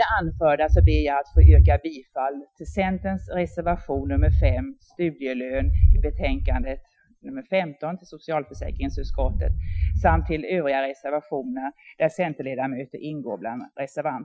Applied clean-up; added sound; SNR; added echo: classical method Wiener filter.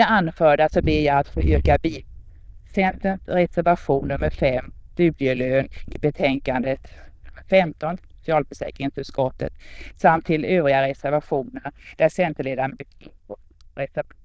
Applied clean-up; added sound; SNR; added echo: neural diffusion model UNIVERSE++.